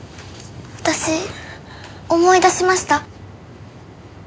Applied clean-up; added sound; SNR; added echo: none; none; none; none.